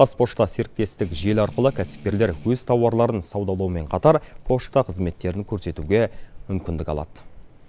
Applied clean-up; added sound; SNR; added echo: none; Strum + Bell; 16 dB; none.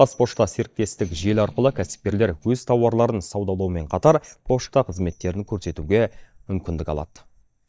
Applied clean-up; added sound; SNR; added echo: neural mask model DeepFilterNet 3.